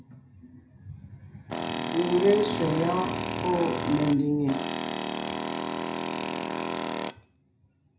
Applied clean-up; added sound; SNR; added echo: none; Tools; 2 dB; reverberation time 0.5 s.